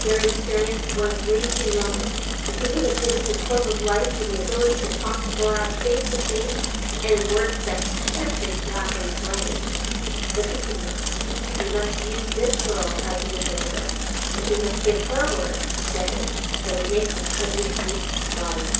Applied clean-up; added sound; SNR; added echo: none; Mechanisms / Bicycle; -1 dB; reverberation time 0.6 s.